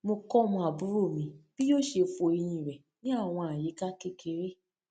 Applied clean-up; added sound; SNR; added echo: none; none; none; none.